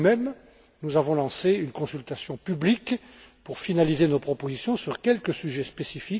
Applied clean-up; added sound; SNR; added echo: none; none; none; none.